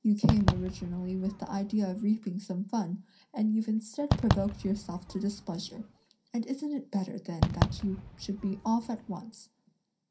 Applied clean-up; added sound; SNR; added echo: none; Fireworks; 1 dB; reverberation time 0.3 s.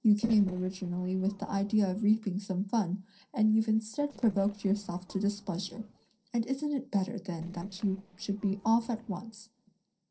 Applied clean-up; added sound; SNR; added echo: neural separator model SepFormer DNS4.